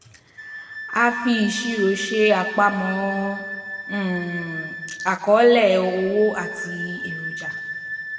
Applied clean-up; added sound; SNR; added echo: none; Wind instrument, woodwind instrument; 10 dB; reverberation time 1.7 s.